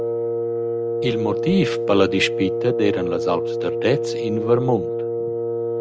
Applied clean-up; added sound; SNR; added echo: none; Wind instrument, woodwind instrument; 0 dB; none.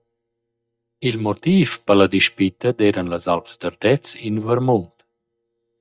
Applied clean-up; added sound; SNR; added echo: neural mask model DeepFilterNet 3.